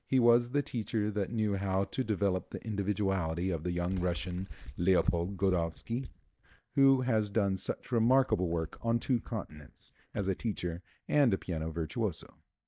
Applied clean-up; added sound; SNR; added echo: neural mask model DeepFilterNet 3.